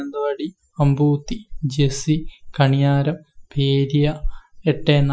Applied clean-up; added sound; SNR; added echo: classical method Wiener filter.